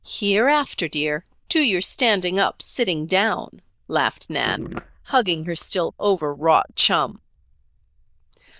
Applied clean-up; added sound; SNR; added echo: neural diffusion model UNIVERSE++.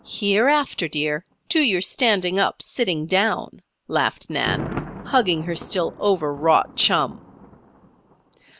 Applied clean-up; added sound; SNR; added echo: none; Thunder; 16 dB; none.